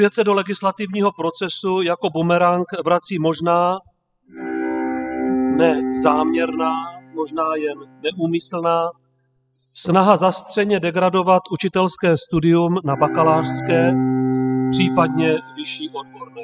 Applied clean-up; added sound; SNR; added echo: classical method spectral subtraction.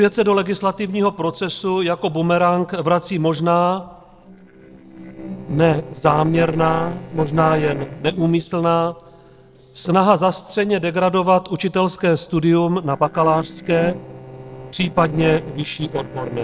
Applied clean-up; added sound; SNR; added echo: neural separator model SepFormer DNS4.